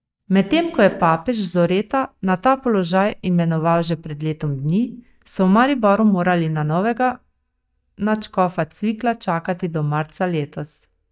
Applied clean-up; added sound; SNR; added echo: neural mask model DeepFilterNet 3.